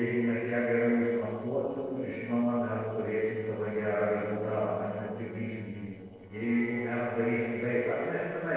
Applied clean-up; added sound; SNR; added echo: neural separator model SepFormer DNS4.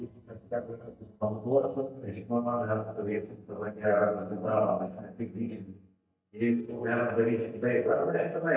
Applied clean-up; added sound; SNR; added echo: neural mask model DeepFilterNet 3.